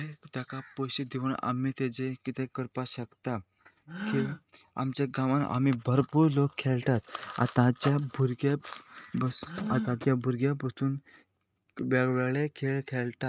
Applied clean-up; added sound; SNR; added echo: neural mask model RNNoise.